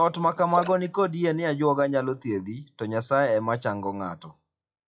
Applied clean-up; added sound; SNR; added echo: classical method WPE with log-MMSE.